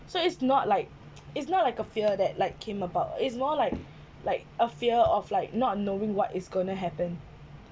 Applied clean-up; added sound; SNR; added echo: none; none; none; none.